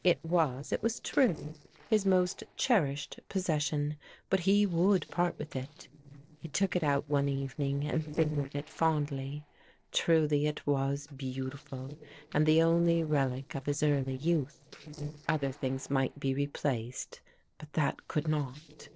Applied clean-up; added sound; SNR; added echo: neural separator model SepFormer DNS4.